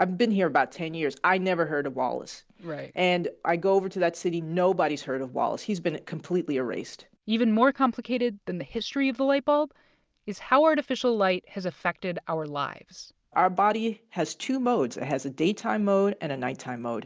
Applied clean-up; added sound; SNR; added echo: none; none; none; none.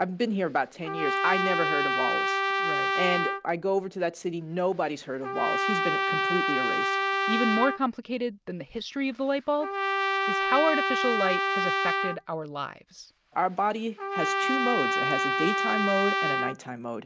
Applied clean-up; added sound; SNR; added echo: none; Trumpet; -1 dB; none.